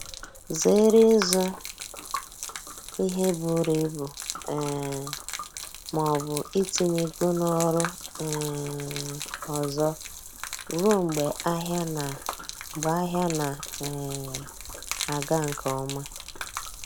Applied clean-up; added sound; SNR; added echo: none; Gurgling / Liquid; 10 dB; none.